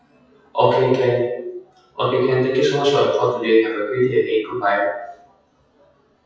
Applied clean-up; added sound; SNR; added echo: classical method WPE with log-MMSE.